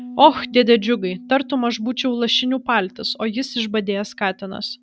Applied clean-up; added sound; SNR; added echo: none; Piano; 20 dB; none.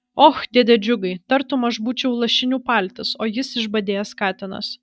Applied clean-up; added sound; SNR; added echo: neural mask model DeepFilterNet 3.